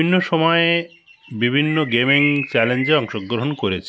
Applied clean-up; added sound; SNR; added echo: none; Bird; 9 dB; none.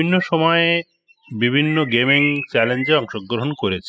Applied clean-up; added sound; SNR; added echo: classical method spectral subtraction.